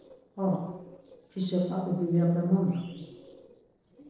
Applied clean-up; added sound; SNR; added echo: neural separator model SepFormer DNS4.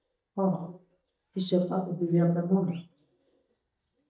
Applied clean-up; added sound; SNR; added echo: neural mask model DeepFilterNet 3.